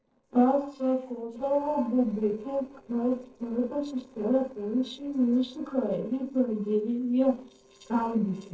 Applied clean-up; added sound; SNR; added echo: neural separator model SepFormer DNS4.